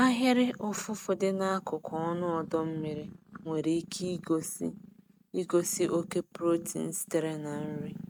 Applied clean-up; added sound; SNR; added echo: neural mask model RNNoise.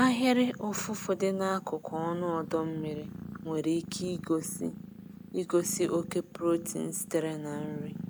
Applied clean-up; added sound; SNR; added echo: none; Purr; 11 dB; none.